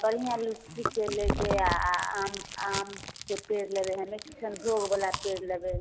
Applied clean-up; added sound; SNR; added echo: none; Chewing, mastication; 6 dB; none.